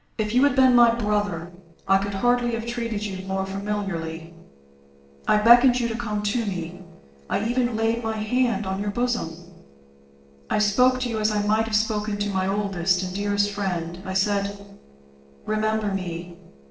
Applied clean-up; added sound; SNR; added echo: neural separator model SepFormer DNS4.